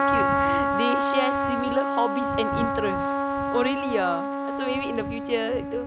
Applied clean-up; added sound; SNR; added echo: none; Trumpet; -3 dB; none.